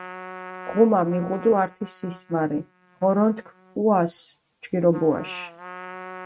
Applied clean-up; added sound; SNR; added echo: neural mask model RNNoise.